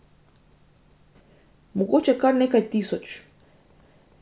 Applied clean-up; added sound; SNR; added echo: none; none; none; none.